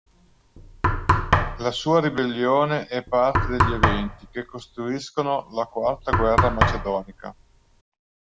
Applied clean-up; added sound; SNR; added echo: none; Knock; 0 dB; none.